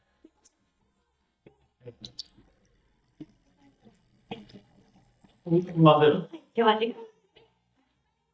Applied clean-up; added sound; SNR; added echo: neural mask model DeepFilterNet 3.